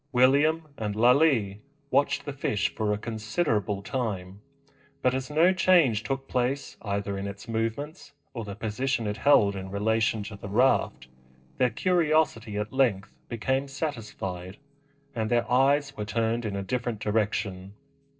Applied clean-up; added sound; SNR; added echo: neural separator model SepFormer DNS4.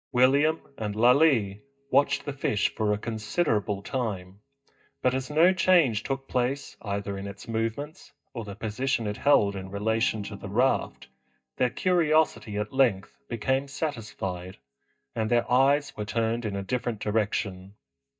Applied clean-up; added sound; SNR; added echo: neural mask model DeepFilterNet 3.